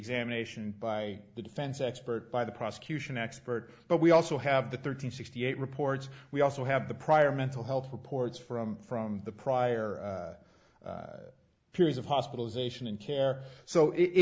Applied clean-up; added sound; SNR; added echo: none; none; none; none.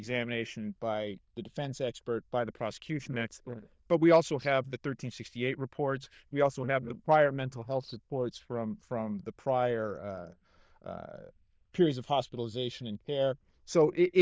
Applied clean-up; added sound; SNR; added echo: neural diffusion model UNIVERSE++.